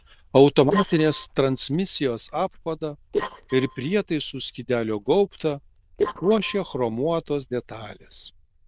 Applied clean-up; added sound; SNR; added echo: neural diffusion model UNIVERSE++.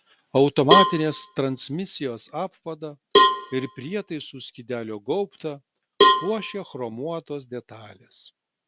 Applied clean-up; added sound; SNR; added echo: none; Cowbell; -3 dB; none.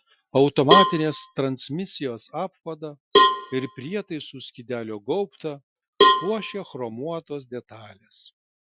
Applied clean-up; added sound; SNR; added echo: classical method Wiener filter.